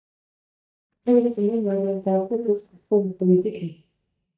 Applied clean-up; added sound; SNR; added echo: neural mask model DeepFilterNet 3.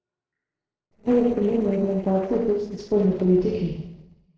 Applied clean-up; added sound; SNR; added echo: neural separator model SepFormer DNS4.